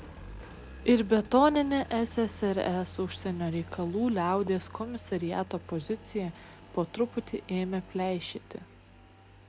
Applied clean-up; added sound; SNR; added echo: none; Engine; 17 dB; none.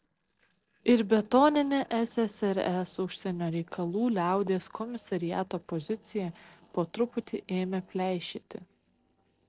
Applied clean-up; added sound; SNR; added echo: neural separator model SepFormer DNS4.